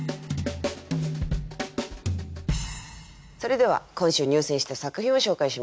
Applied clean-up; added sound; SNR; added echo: none; none; none; none.